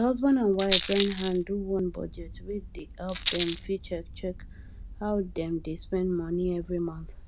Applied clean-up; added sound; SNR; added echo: none; Rattle; 8 dB; none.